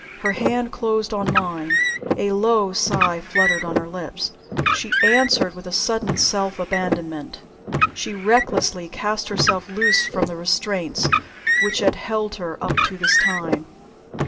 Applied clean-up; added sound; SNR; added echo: none; Car; 0 dB; reverberation time 0.3 s.